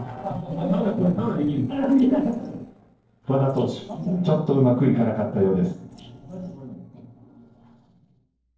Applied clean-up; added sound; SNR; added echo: neural separator model SepFormer DNS4.